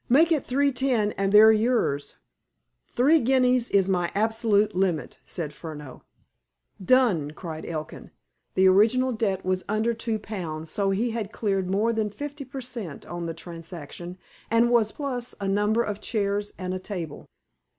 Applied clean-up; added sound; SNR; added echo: none; none; none; none.